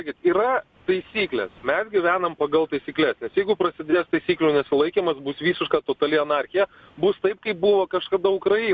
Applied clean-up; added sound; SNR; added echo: none; none; none; none.